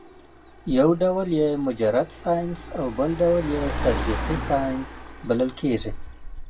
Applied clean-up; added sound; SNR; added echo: none; Car; 8 dB; reverberation time 0.1 s.